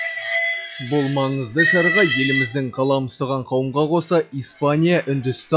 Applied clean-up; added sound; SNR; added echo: classical method log-MMSE.